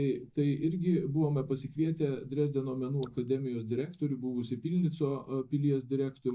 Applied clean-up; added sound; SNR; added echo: neural mask model DeepFilterNet 3.